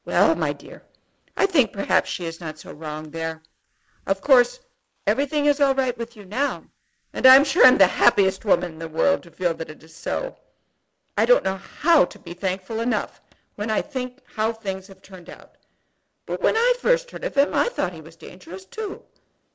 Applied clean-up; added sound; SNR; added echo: neural mask model Resemble Enhance denoiser.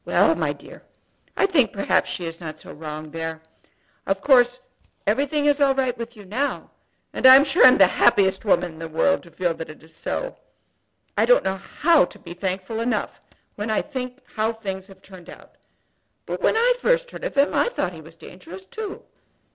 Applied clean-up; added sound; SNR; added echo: none; none; none; none.